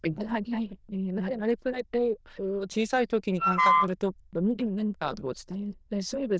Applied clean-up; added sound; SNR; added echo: neural diffusion model UNIVERSE++.